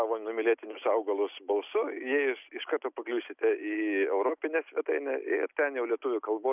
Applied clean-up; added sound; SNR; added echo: none; none; none; none.